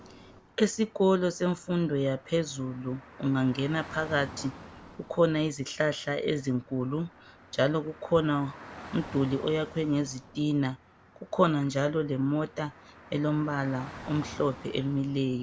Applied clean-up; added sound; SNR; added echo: none; Traffic noise, roadway noise / Car; 18 dB; none.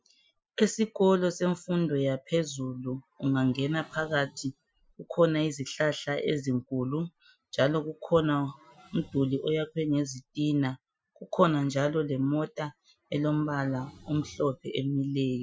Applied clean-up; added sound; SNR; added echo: classical method Wiener filter.